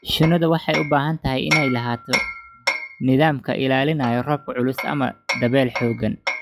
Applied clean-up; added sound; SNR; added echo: classical method log-MMSE.